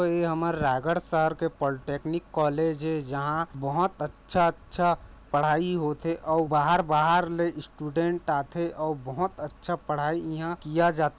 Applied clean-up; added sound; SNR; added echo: none; none; none; none.